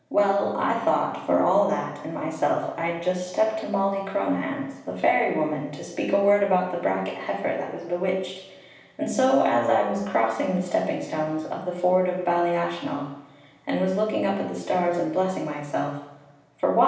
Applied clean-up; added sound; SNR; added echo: none; none; none; reverberation time 0.9 s.